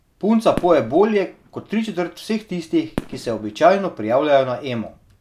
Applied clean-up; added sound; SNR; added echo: none; Fireworks; 17 dB; none.